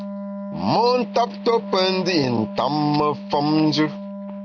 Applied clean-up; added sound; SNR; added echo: none; Wind instrument, woodwind instrument; 10 dB; none.